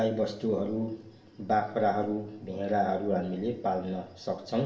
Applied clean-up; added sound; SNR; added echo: none; none; none; reverberation time 1.1 s.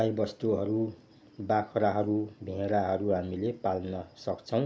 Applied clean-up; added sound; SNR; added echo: none; none; none; none.